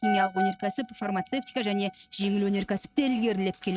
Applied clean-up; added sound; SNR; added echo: neural mask model RNNoise.